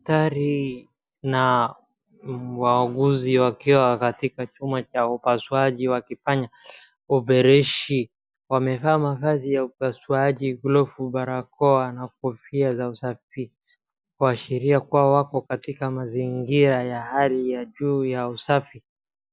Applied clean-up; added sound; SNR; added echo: none; none; none; none.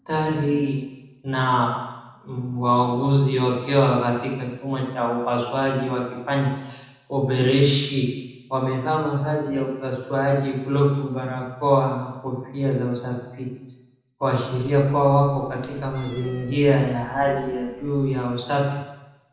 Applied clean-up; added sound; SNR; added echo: neural separator model SepFormer DNS4.